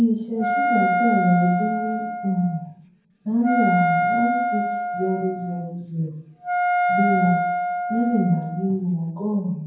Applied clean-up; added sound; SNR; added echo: none; Wind instrument, woodwind instrument; 0 dB; reverberation time 0.9 s.